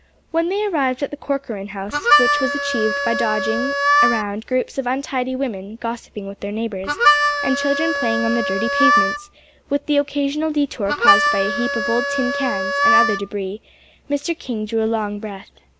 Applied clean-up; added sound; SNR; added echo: none; Harmonica; -3 dB; none.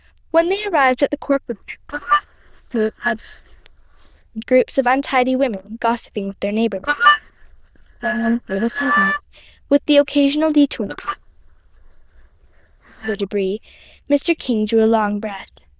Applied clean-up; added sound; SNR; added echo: neural diffusion model UNIVERSE++.